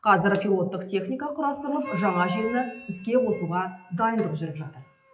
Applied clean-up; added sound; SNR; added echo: classical method WPE with log-MMSE.